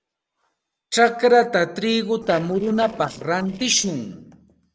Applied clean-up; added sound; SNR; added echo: neural separator model SepFormer DNS4.